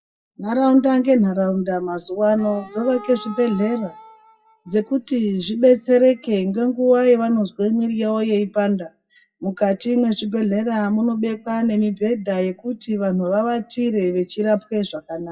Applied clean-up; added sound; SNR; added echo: classical method WPE with log-MMSE.